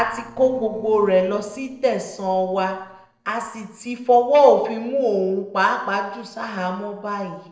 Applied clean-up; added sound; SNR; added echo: neural separator model SepFormer DNS4.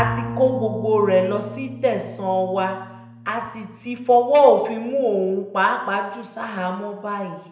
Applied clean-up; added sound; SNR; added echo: none; Bowed string instrument; 14 dB; reverberation time 0.7 s.